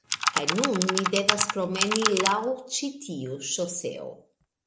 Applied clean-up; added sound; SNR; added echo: none; Computer keyboard; -2 dB; none.